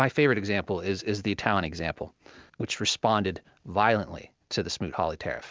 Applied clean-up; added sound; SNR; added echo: none; none; none; none.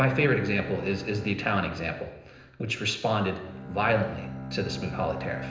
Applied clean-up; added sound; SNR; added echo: none; Bowed string instrument; 11 dB; reverberation time 0.9 s.